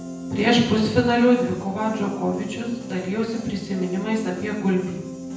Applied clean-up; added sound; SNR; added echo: none; Piano; 11 dB; reverberation time 0.9 s.